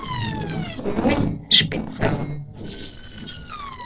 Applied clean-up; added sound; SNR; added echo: neural separator model SepFormer DNS4.